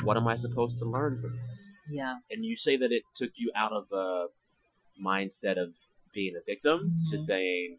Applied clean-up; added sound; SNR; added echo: classical method Wiener filter.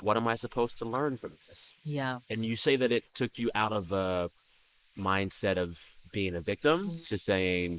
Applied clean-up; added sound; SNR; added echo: neural mask model Resemble Enhance denoiser.